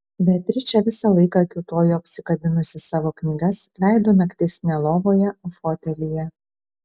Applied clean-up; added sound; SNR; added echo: none; none; none; none.